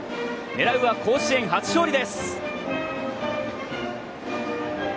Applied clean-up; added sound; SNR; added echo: none; none; none; none.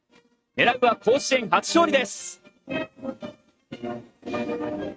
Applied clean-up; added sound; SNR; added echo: neural mask model RNNoise.